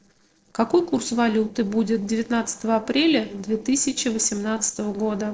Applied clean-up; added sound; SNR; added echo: neural separator model SepFormer DNS4.